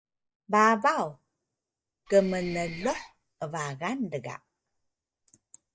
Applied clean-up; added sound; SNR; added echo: neural mask model DeepFilterNet 3.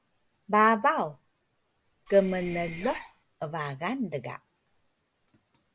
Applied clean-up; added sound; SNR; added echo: none; Mechanisms; 14 dB; none.